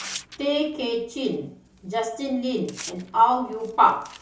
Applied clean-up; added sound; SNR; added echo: none; Tearing; 18 dB; reverberation time 0.3 s.